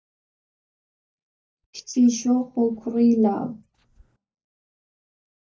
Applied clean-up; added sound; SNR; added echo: neural mask model DeepFilterNet 3.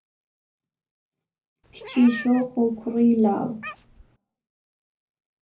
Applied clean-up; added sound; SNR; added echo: none; Meow; 15 dB; reverberation time 0.4 s.